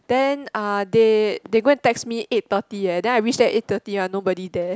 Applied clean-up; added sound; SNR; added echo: none; none; none; none.